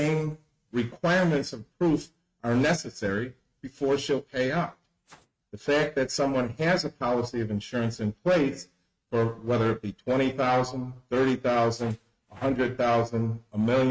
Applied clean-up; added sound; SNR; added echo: neural mask model RNNoise.